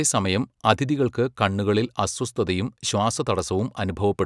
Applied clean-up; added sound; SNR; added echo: none; none; none; none.